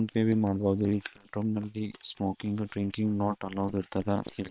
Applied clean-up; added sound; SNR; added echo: neural separator model SepFormer WHAM!.